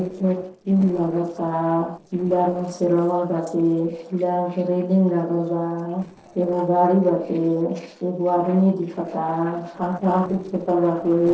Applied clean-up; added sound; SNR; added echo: neural separator model SepFormer DNS4.